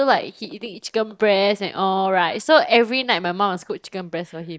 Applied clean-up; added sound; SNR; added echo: neural mask model DeepFilterNet 3.